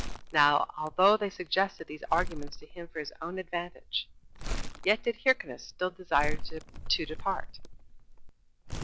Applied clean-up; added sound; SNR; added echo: none; Crumpling, crinkling; 6 dB; none.